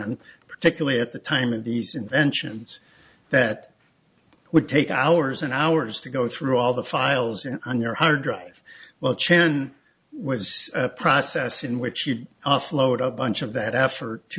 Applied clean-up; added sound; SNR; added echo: none; none; none; none.